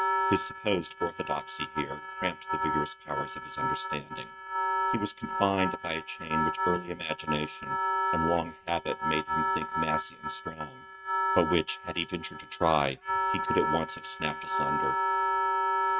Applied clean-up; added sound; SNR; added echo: neural mask model RNNoise.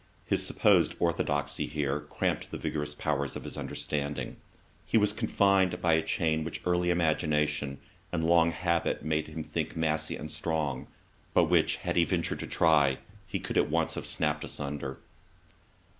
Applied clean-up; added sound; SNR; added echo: none; none; none; none.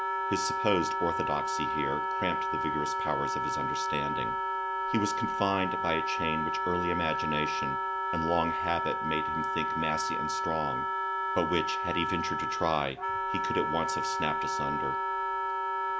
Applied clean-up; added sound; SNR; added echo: none; Wind instrument, woodwind instrument; -3 dB; none.